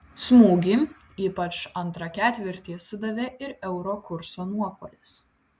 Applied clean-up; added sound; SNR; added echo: none; none; none; none.